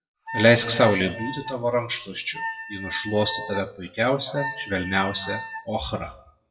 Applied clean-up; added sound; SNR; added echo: classical method WPE with log-MMSE.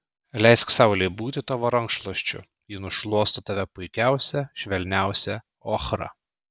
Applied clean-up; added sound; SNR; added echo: none; none; none; none.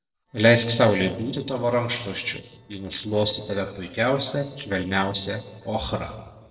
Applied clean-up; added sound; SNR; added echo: neural separator model SepFormer DNS4.